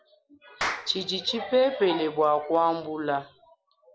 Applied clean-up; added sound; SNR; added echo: none; Clapping; 12 dB; none.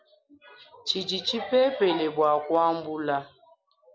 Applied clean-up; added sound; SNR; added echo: none; none; none; none.